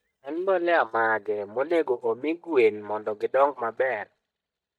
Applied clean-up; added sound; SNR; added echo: neural mask model DeepFilterNet 3.